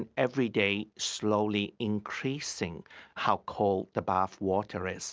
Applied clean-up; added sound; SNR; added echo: none; none; none; none.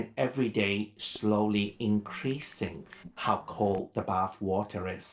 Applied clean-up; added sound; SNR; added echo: neural separator model SepFormer DNS4.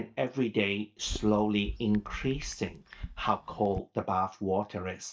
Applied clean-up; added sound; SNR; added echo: neural mask model DeepFilterNet 3.